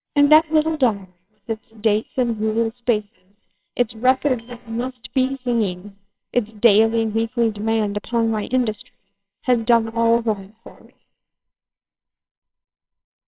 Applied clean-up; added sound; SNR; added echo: neural separator model SepFormer WHAMR!.